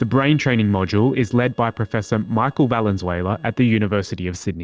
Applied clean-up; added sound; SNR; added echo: neural separator model SepFormer DNS4.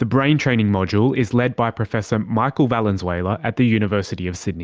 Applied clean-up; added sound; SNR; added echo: none; none; none; none.